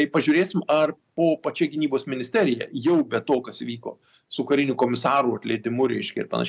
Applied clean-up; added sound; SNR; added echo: none; none; none; none.